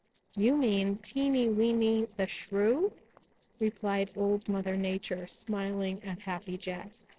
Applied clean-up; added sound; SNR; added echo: neural separator model SepFormer DNS4.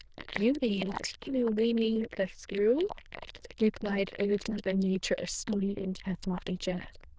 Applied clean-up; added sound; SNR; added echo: neural diffusion model UNIVERSE++.